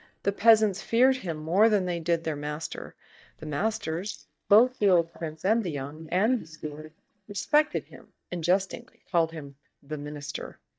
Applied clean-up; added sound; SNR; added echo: neural mask model DeepFilterNet 3.